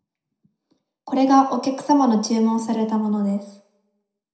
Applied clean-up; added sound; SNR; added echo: none; none; none; reverberation time 0.6 s.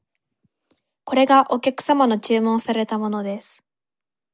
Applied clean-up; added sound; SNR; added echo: none; none; none; none.